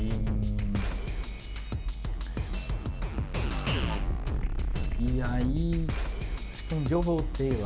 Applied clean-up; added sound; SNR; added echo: none; Drum kit; -4 dB; none.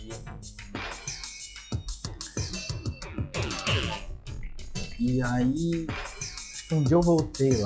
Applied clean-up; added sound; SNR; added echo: classical method log-MMSE.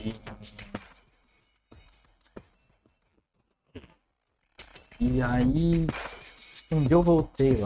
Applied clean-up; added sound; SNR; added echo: neural mask model RNNoise.